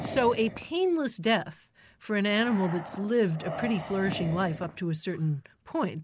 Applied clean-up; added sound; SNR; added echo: none; Breathing; 13 dB; none.